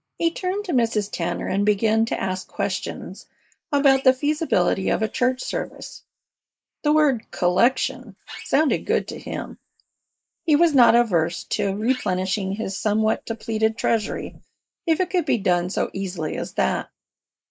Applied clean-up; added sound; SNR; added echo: neural mask model Resemble Enhance denoiser.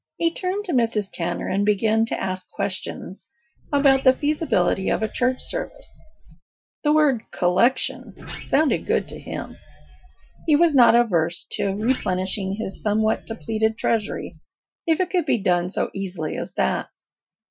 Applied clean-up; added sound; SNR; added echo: classical method Wiener filter.